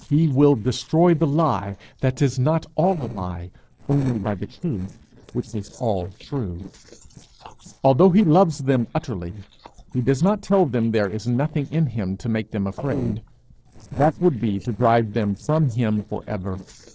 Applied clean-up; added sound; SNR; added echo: neural separator model SepFormer DNS4.